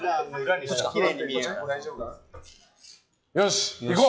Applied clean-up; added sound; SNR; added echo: classical method log-MMSE.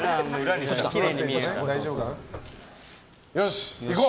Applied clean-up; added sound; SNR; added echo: none; Knock / Wood; 17 dB; none.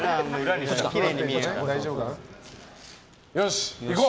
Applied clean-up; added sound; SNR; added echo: none; none; none; none.